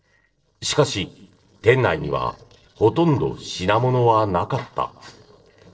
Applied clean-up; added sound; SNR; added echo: neural separator model SepFormer DNS4.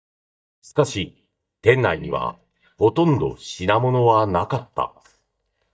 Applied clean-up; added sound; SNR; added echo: neural mask model DeepFilterNet 3.